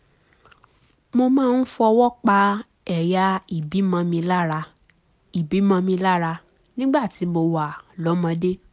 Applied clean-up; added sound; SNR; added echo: none; none; none; none.